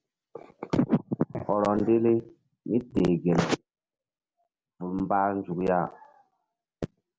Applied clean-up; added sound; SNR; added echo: none; none; none; none.